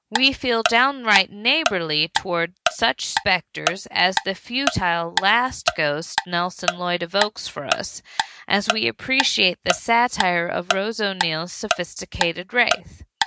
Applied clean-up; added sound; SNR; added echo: none; Tick-tock; 5 dB; none.